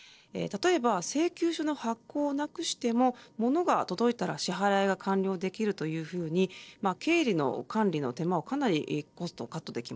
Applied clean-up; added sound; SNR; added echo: neural separator model SepFormer DNS4.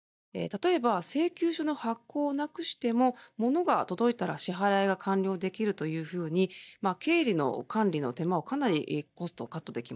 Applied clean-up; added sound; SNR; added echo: neural mask model DeepFilterNet 3.